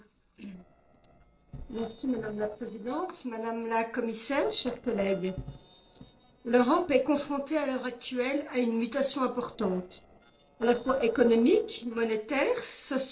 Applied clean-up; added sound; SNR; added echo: neural separator model SepFormer DNS4.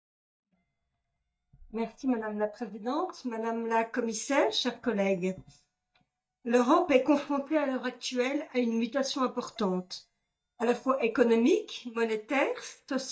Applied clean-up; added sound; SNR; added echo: neural mask model DeepFilterNet 3.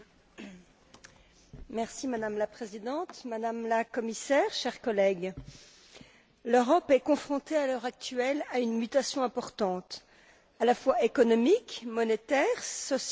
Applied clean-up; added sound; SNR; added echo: none; none; none; none.